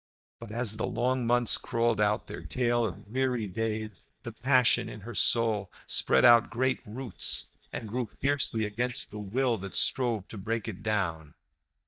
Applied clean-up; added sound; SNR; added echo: neural mask model DeepFilterNet 3.